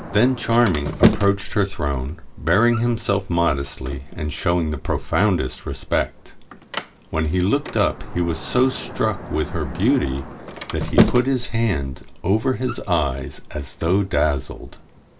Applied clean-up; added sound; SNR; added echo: none; Sliding door; 8 dB; reverberation time 0.2 s.